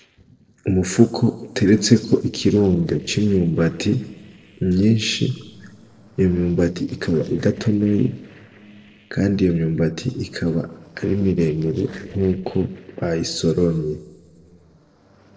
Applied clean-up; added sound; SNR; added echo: neural separator model SepFormer DNS4.